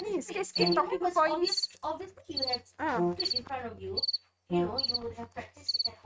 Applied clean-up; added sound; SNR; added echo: neural mask model RNNoise.